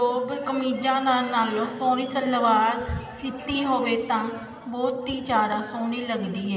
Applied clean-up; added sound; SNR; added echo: none; none; none; reverberation time 2.0 s.